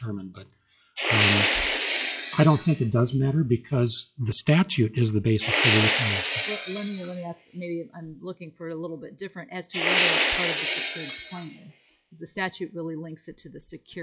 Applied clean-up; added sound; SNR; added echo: classical method log-MMSE.